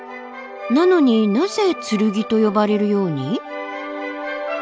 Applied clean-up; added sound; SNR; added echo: none; none; none; none.